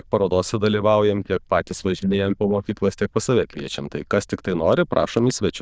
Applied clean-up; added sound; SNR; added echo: neural diffusion model UNIVERSE++.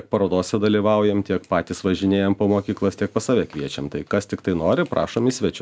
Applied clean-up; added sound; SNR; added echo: none; none; none; none.